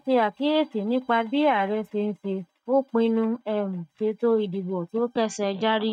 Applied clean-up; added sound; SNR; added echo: neural mask model DeepFilterNet 3.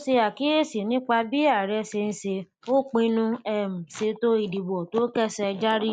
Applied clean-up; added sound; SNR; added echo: none; none; none; none.